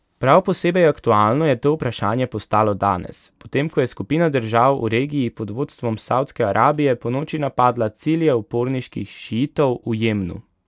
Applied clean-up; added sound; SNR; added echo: none; none; none; none.